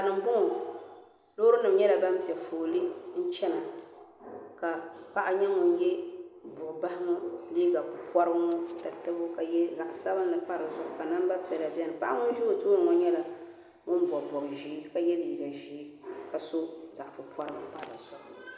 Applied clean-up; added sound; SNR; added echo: none; none; none; none.